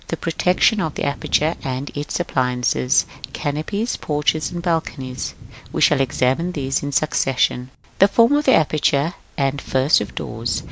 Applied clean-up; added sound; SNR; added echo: none; Thunder / Wind; 19 dB; none.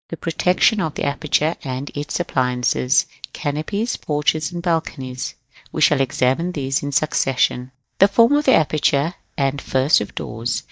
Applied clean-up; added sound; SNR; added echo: neural mask model DeepFilterNet 3.